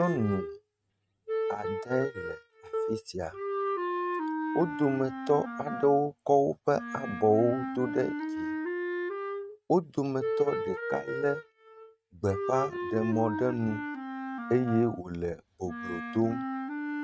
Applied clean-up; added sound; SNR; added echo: neural mask model RNNoise.